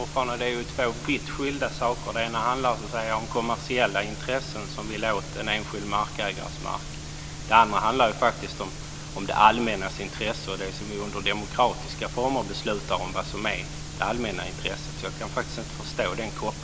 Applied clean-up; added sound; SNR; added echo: none; none; none; none.